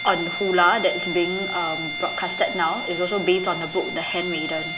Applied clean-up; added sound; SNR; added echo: none; Bowed string instrument; 6 dB; none.